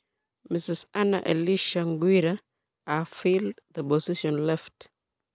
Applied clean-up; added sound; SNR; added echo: none; none; none; none.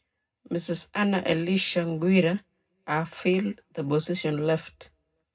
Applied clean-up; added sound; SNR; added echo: none; none; none; reverberation time 0.3 s.